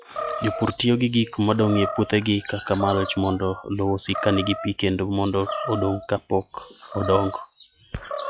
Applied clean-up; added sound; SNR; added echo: classical method log-MMSE.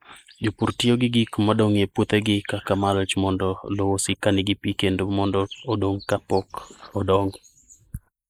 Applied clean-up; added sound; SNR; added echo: neural mask model Resemble Enhance denoiser.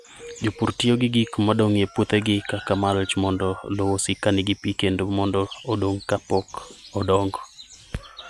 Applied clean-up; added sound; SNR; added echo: none; none; none; none.